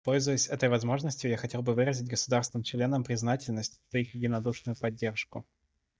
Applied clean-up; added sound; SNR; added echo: neural mask model DeepFilterNet 3.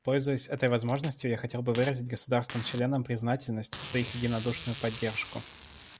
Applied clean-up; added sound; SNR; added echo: none; Packing tape, duct tape; 11 dB; none.